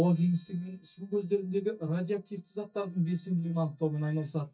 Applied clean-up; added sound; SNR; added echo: neural mask model DeepFilterNet 3.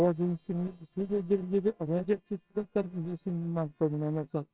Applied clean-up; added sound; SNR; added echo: neural separator model SepFormer WHAMR!.